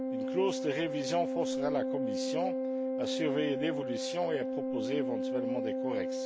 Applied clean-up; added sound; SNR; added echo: none; Organ; -1 dB; none.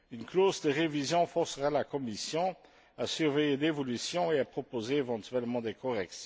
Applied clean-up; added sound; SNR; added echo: none; none; none; none.